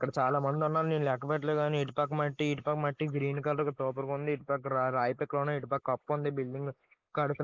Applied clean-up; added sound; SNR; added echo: neural mask model Resemble Enhance denoiser.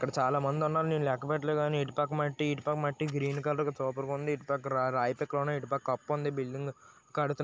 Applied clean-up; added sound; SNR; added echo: none; none; none; none.